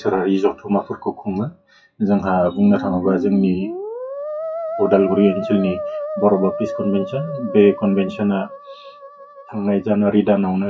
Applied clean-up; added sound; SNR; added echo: classical method WPE with log-MMSE.